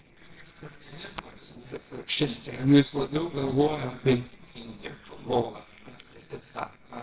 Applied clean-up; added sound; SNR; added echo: neural separator model SepFormer WHAMR!.